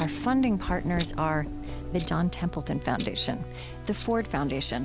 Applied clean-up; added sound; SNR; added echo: none; Clock; 12 dB; none.